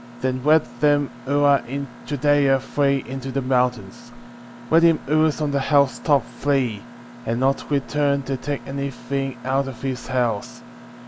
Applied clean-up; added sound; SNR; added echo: none; Mechanisms; 18 dB; none.